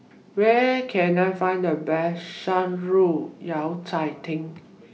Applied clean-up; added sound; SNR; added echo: none; none; none; none.